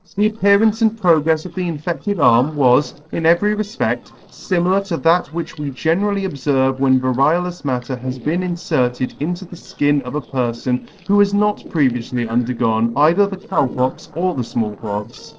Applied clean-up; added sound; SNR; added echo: neural separator model SepFormer DNS4.